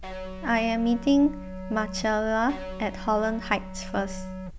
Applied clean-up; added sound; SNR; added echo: none; Electric guitar; 12 dB; none.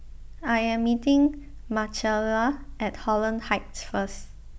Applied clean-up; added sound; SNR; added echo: none; none; none; none.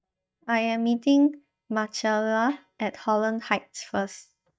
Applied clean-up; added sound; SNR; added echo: neural mask model DeepFilterNet 3.